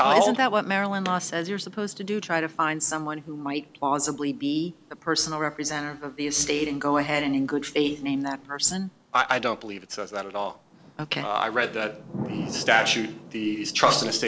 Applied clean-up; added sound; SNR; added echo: none; Thunder / Rain; 18 dB; none.